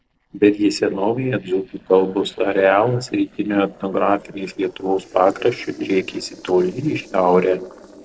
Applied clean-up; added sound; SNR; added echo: neural separator model SepFormer DNS4.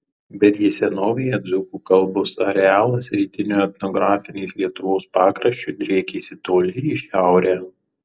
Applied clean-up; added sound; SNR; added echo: none; none; none; none.